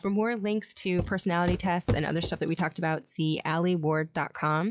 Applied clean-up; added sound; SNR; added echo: classical method log-MMSE.